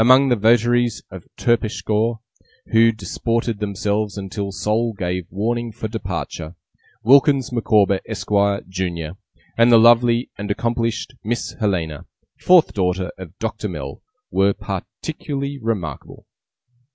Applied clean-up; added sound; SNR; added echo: none; none; none; none.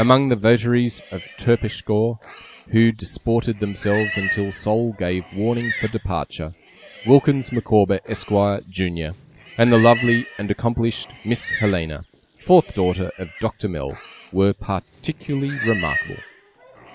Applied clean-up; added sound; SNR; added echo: none; Livestock, farm animals, working animals; 12 dB; none.